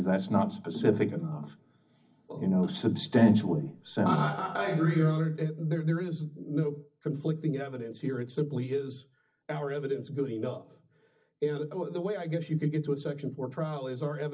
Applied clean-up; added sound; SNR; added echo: none; none; none; reverberation time 0.4 s.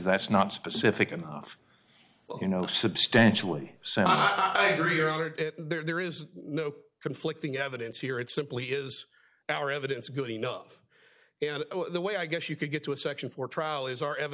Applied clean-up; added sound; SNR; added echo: none; none; none; none.